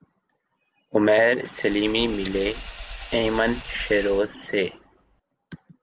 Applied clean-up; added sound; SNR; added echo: none; Engine / Vehicle; 14 dB; none.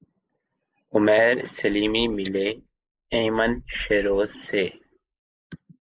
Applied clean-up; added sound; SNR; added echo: neural mask model Resemble Enhance denoiser.